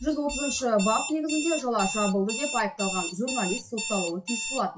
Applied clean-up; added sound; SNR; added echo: classical method WPE with log-MMSE.